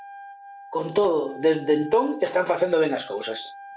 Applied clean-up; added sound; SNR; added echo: none; Wind instrument, woodwind instrument; 18 dB; none.